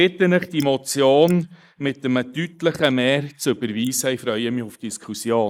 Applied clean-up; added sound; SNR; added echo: neural mask model Resemble Enhance denoiser.